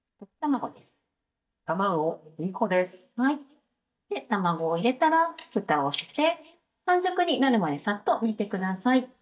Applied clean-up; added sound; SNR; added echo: neural mask model DeepFilterNet 3.